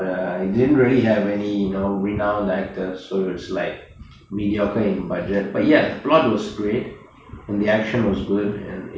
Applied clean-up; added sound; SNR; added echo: none; none; none; none.